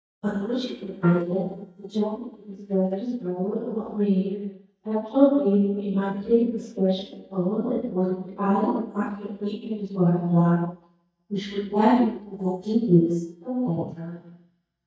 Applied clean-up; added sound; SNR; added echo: neural mask model DeepFilterNet 3.